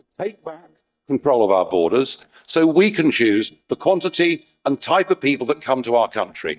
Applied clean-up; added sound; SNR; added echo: neural mask model DeepFilterNet 3.